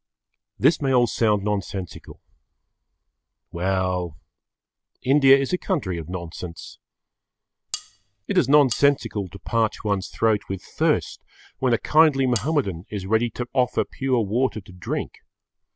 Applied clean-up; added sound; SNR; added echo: none; Cutlery, silverware; 13 dB; none.